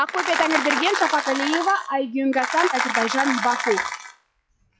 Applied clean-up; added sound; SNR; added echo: classical method log-MMSE.